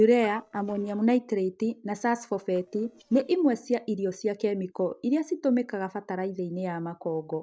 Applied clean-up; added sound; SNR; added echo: neural separator model SepFormer DNS4.